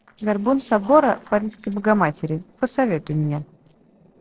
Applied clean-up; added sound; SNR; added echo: neural separator model SepFormer DNS4.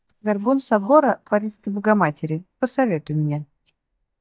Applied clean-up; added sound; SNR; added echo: neural mask model DeepFilterNet 3.